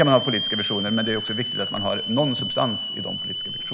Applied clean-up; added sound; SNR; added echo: none; Hiss / Alarm; 4 dB; none.